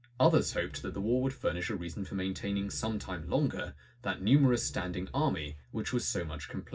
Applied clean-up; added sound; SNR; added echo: none; Growling; 17 dB; reverberation time 0.4 s.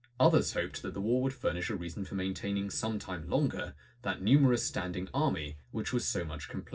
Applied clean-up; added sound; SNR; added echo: neural separator model SepFormer DNS4.